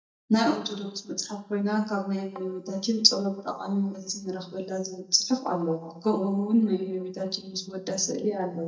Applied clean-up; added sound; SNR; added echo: neural mask model DeepFilterNet 3.